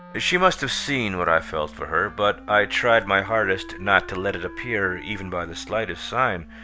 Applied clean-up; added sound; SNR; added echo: none; Wind instrument, woodwind instrument; 19 dB; none.